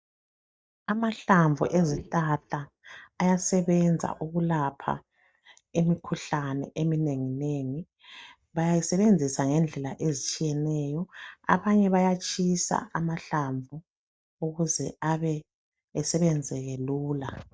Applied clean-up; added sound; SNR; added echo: neural mask model DeepFilterNet 3.